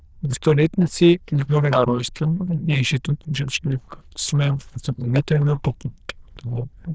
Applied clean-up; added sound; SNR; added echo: neural diffusion model UNIVERSE++.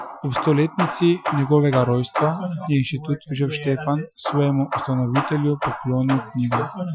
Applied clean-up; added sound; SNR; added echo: classical method Wiener filter.